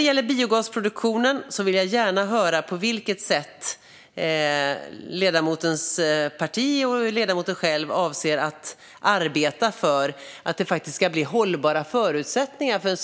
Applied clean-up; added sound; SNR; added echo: none; none; none; none.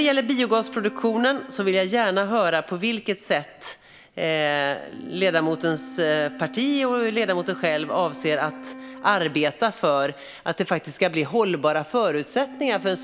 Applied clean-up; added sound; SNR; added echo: none; Wind instrument, woodwind instrument; 18 dB; none.